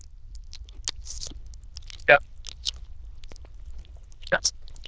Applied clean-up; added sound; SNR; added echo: neural diffusion model UNIVERSE++.